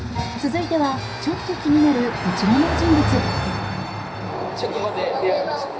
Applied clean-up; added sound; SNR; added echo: none; Car passing by; 9 dB; reverberation time 0.4 s.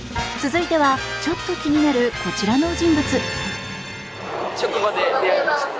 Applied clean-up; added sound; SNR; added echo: none; none; none; none.